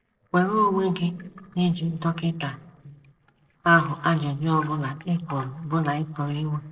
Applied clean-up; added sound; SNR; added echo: neural separator model SepFormer DNS4.